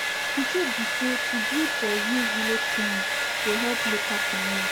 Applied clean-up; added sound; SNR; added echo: none; Domestic sounds, home sounds; -4 dB; none.